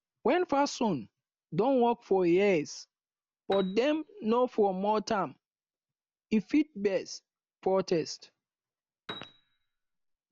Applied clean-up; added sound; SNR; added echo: none; Piano; 18 dB; none.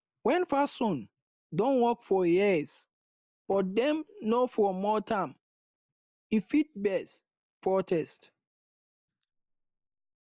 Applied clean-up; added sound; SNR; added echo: neural mask model Resemble Enhance denoiser.